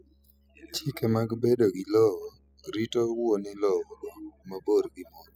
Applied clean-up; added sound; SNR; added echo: classical method spectral subtraction.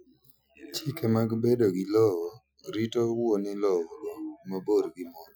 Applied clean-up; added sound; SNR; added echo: classical method Wiener filter.